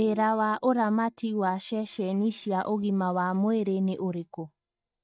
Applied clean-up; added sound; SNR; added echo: neural mask model DeepFilterNet 3.